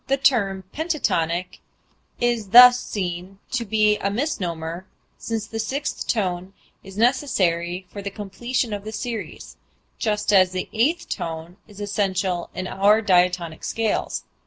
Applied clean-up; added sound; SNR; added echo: none; none; none; none.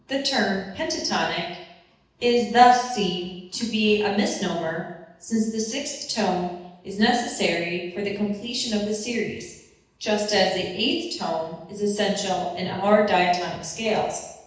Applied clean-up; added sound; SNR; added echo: none; none; none; reverberation time 0.8 s.